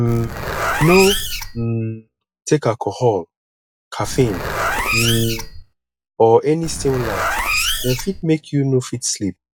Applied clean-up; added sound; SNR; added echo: classical method log-MMSE.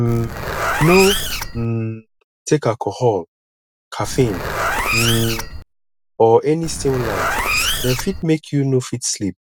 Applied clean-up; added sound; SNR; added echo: none; Zipper (clothing); 3 dB; none.